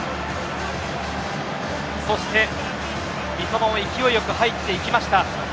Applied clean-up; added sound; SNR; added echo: none; none; none; none.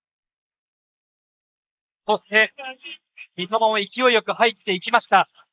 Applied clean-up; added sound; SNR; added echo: neural mask model Resemble Enhance denoiser.